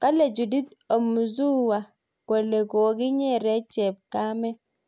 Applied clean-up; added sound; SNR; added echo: none; none; none; none.